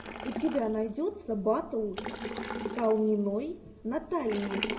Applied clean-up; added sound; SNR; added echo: none; Liquid; 8 dB; reverberation time 1.3 s.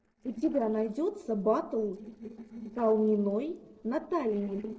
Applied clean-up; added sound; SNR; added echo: neural separator model SepFormer DNS4.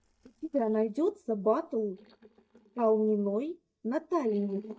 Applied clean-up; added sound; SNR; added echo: neural mask model DeepFilterNet 3.